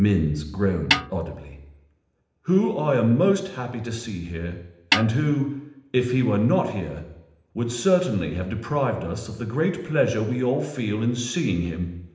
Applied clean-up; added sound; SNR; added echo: none; Snare drum; 2 dB; reverberation time 0.8 s.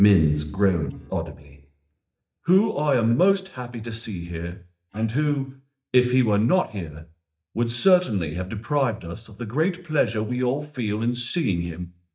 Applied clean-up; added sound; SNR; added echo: neural mask model DeepFilterNet 3.